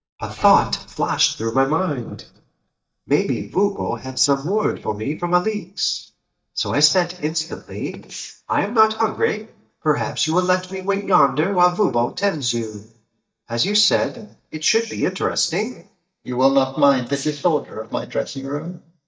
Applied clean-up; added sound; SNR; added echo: neural mask model DeepFilterNet 3.